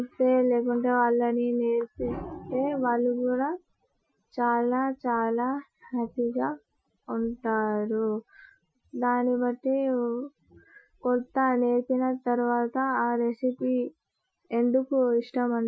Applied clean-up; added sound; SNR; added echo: classical method Wiener filter.